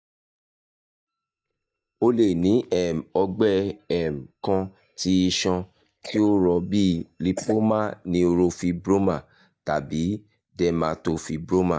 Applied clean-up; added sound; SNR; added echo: neural mask model DeepFilterNet 3.